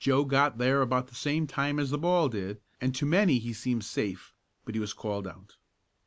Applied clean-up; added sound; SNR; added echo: none; none; none; none.